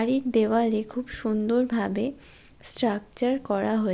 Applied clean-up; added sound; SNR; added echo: none; none; none; none.